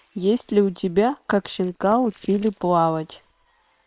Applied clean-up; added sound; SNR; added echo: neural separator model SepFormer WHAM!.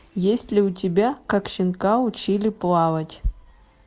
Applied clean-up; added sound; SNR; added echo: none; none; none; none.